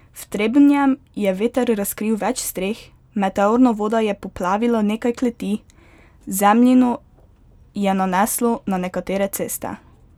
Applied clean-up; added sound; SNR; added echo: none; none; none; none.